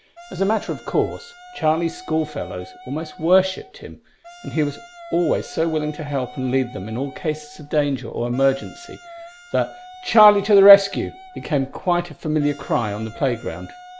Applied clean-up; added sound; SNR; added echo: none; Wind instrument, woodwind instrument; 20 dB; none.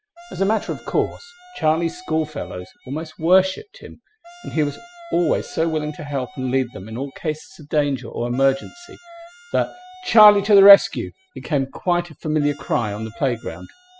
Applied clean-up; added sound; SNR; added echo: classical method spectral subtraction.